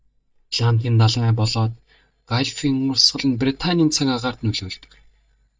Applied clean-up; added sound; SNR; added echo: neural mask model DeepFilterNet 3.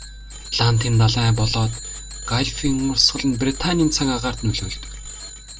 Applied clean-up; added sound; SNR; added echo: none; Bicycle bell; 15 dB; none.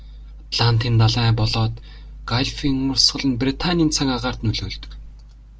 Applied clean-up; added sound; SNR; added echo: none; none; none; none.